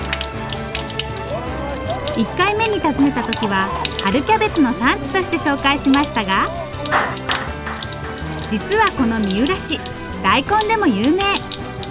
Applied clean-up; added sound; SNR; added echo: none; Stream + Clapping; 11 dB; none.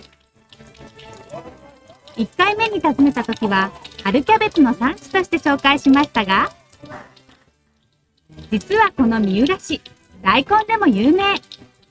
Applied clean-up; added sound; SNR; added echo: neural mask model RNNoise.